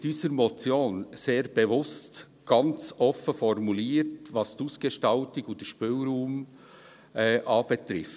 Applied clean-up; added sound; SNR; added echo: none; none; none; none.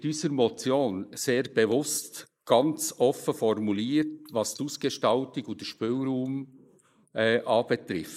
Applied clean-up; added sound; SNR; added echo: neural mask model Resemble Enhance denoiser.